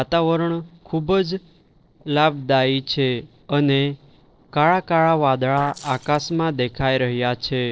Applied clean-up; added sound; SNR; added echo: neural separator model SepFormer DNS4.